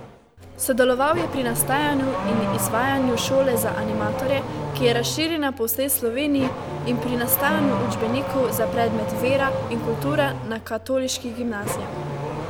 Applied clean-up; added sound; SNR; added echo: none; Accelerating, revving, vroom / Car; 4 dB; none.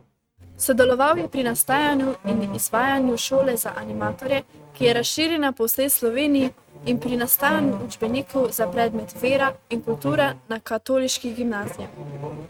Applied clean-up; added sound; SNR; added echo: neural mask model RNNoise.